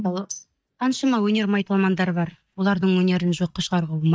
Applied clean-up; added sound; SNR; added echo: neural mask model DeepFilterNet 3.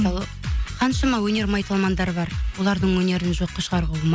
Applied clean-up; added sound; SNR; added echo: none; none; none; none.